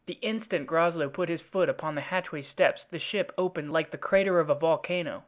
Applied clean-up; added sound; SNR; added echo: none; none; none; none.